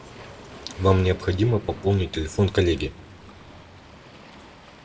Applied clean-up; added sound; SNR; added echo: none; Waves, surf; 19 dB; reverberation time 0.6 s.